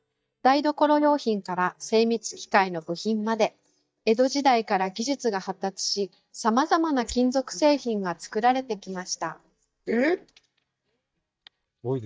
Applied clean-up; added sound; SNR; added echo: neural mask model DeepFilterNet 3.